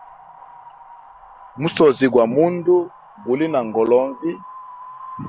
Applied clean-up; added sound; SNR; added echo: none; Wind; 20 dB; none.